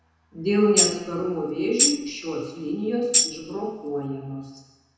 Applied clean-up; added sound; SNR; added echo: none; Tambourine; -2 dB; reverberation time 1.0 s.